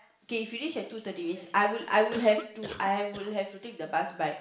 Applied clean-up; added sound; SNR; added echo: none; Cough; 13 dB; reverberation time 0.7 s.